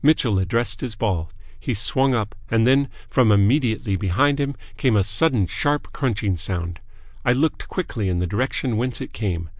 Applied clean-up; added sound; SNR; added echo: none; none; none; none.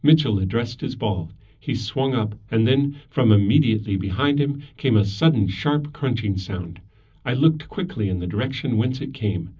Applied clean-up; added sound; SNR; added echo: none; none; none; reverberation time 0.4 s.